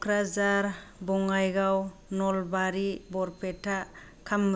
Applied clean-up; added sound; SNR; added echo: none; none; none; none.